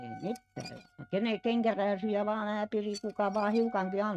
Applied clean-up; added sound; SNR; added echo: neural mask model RNNoise.